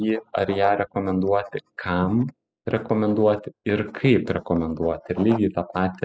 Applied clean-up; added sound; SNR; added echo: classical method spectral subtraction.